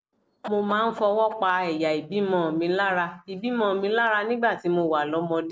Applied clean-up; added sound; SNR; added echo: neural separator model SepFormer DNS4.